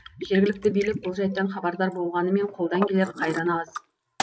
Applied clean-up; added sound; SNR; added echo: none; Liquid; 11 dB; none.